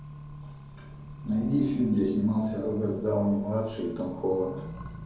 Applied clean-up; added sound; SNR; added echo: none; Accelerating, revving, vroom; 15 dB; reverberation time 2.3 s.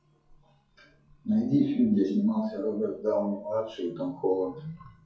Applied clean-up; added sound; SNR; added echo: classical method WPE with log-MMSE.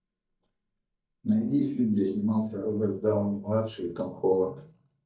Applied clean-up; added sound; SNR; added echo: neural mask model DeepFilterNet 3.